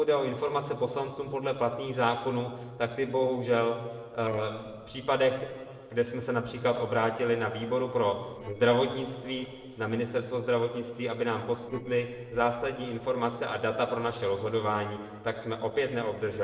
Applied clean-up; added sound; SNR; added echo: neural separator model SepFormer DNS4.